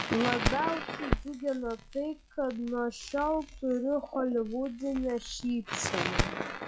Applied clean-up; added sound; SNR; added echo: classical method log-MMSE.